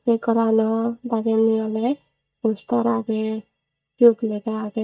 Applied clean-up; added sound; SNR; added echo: neural mask model DeepFilterNet 3.